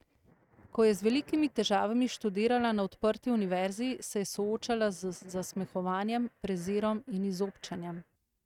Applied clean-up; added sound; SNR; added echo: neural mask model RNNoise.